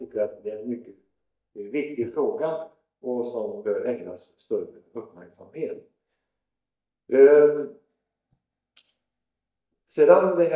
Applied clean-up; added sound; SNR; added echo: neural mask model DeepFilterNet 3.